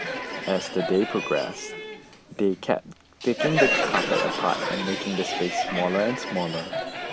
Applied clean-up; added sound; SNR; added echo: none; Crowd; 2 dB; none.